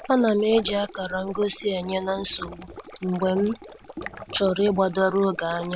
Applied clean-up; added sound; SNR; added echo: none; Stream; 15 dB; none.